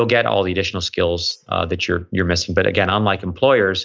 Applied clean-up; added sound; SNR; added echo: neural mask model DeepFilterNet 3.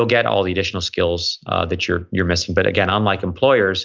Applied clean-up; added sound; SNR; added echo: none; none; none; none.